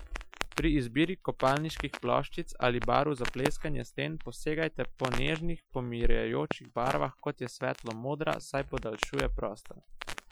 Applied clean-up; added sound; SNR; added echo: classical method Wiener filter.